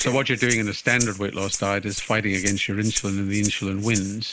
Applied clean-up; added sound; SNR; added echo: none; Rattle (instrument); 9 dB; none.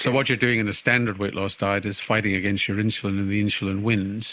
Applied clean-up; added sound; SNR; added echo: none; none; none; none.